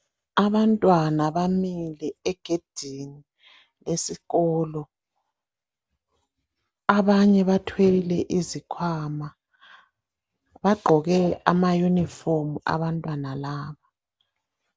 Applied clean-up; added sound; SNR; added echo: none; none; none; none.